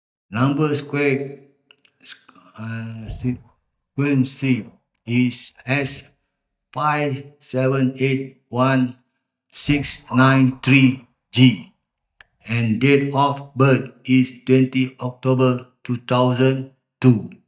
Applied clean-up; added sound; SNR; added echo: neural mask model DeepFilterNet 3.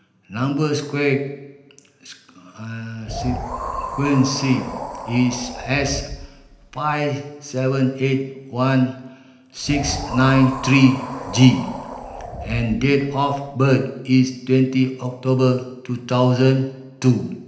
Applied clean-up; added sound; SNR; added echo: none; Wind; 10 dB; reverberation time 0.8 s.